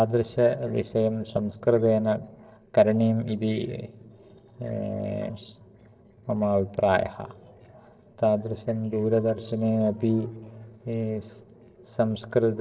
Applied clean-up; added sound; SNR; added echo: neural separator model SepFormer DNS4.